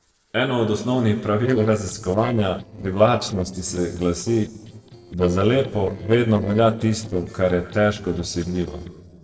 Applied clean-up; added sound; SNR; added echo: neural separator model SepFormer DNS4.